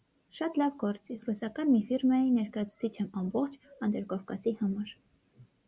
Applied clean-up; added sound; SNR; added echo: none; none; none; none.